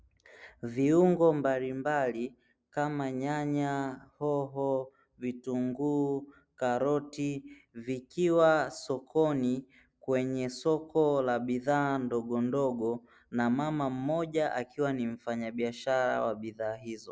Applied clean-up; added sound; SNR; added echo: none; none; none; none.